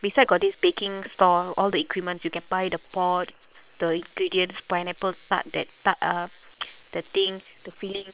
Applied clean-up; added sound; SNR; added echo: neural separator model SepFormer WHAM!.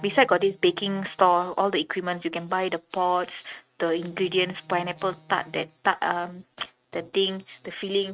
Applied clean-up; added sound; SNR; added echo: neural mask model RNNoise.